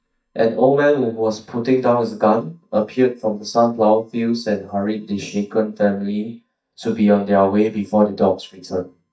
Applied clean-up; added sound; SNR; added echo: neural mask model DeepFilterNet 3.